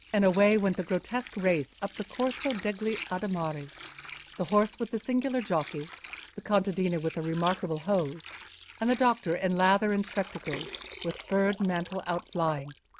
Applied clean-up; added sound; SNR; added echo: none; Water; 15 dB; none.